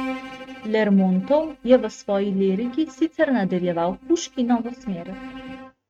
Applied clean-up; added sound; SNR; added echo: neural mask model RNNoise.